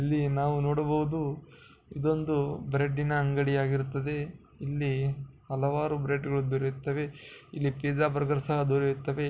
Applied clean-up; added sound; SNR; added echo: none; none; none; none.